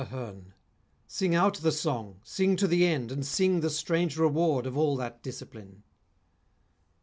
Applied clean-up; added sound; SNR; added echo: none; none; none; none.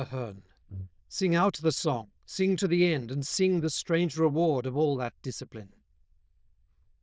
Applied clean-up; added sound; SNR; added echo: neural diffusion model UNIVERSE++.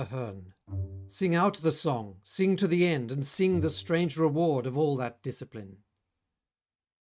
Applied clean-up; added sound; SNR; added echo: neural mask model RNNoise.